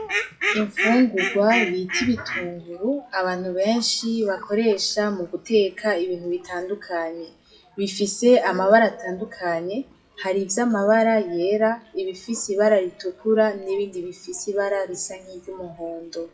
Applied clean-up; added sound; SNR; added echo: classical method WPE with log-MMSE.